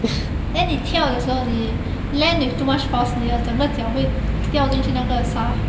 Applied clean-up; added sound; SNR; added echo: none; none; none; none.